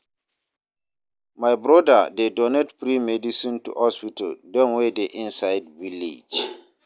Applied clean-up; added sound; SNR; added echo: none; none; none; none.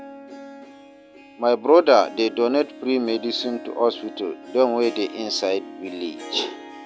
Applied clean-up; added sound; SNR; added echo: none; Harp; 16 dB; none.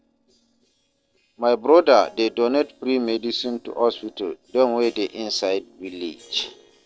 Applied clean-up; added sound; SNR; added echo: neural separator model SepFormer DNS4.